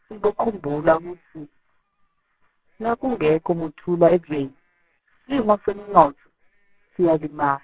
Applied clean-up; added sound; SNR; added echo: neural separator model SepFormer WHAMR!.